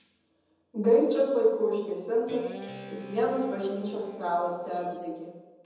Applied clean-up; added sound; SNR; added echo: none; Guitar; 16 dB; reverberation time 1.1 s.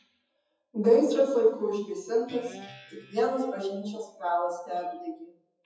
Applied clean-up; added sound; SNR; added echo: classical method WPE with log-MMSE.